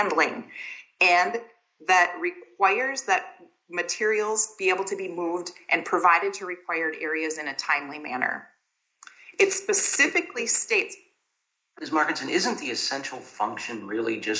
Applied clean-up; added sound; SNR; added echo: neural mask model Resemble Enhance denoiser.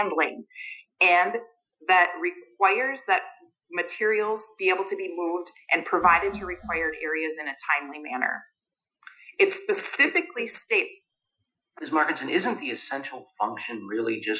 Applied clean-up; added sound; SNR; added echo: classical method Wiener filter.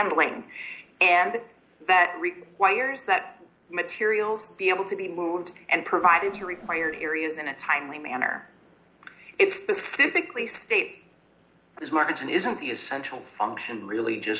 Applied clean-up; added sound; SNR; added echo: neural separator model SepFormer DNS4.